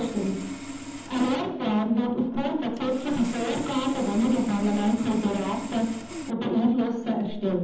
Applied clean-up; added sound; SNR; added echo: none; Sawing; 12 dB; reverberation time 0.8 s.